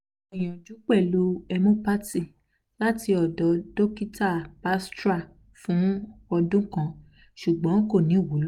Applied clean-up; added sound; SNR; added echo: none; none; none; none.